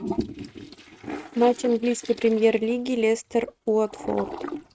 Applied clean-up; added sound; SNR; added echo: neural mask model RNNoise.